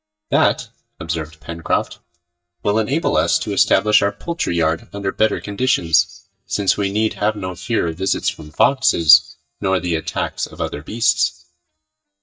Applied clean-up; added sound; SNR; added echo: neural mask model DeepFilterNet 3.